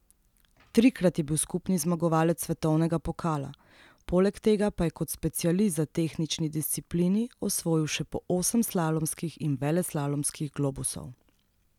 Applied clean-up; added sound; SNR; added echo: none; none; none; none.